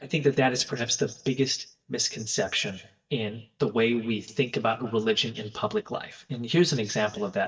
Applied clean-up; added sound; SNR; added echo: neural mask model DeepFilterNet 3.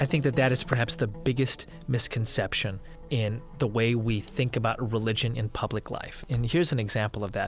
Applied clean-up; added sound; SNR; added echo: none; none; none; none.